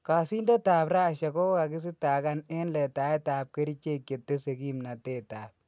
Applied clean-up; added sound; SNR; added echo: none; none; none; none.